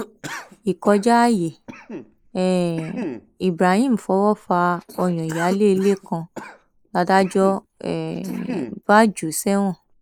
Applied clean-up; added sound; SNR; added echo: neural mask model Resemble Enhance denoiser.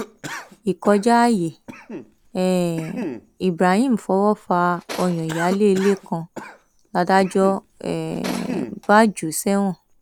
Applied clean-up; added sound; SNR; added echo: none; Cough + Tools; 15 dB; none.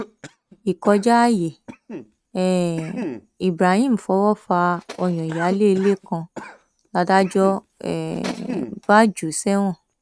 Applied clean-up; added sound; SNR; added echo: neural mask model RNNoise.